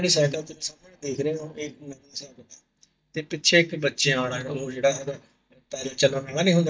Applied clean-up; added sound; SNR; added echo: neural mask model DeepFilterNet 3.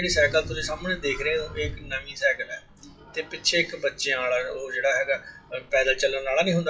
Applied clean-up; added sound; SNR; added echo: classical method WPE with log-MMSE.